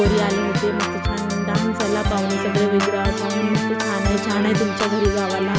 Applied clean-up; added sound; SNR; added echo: none; Organ; 0 dB; none.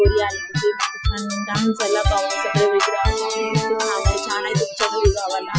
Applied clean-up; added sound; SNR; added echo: classical method Wiener filter.